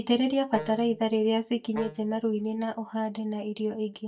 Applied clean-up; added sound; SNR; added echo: neural mask model DeepFilterNet 3.